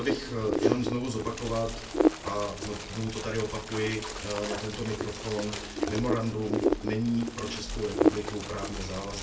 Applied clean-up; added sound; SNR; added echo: none; Wind; 0 dB; reverberation time 0.2 s.